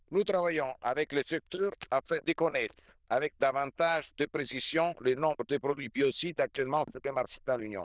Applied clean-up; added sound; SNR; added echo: neural diffusion model UNIVERSE++.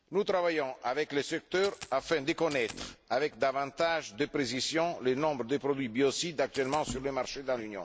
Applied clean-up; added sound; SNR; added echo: none; Coin (dropping); 16 dB; none.